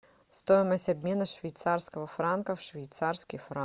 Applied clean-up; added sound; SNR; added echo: none; none; none; none.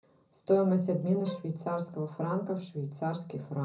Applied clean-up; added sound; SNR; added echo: none; Bowed string instrument; 18 dB; reverberation time 0.4 s.